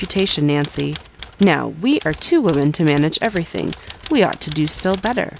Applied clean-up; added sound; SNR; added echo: none; Typewriter; 16 dB; none.